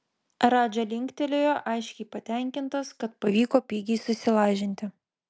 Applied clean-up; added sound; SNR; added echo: none; none; none; none.